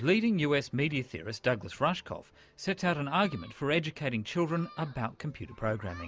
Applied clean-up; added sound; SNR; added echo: none; none; none; none.